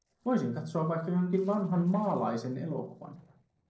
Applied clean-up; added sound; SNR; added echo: neural separator model SepFormer DNS4.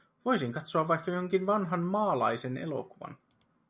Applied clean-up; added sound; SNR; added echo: none; none; none; none.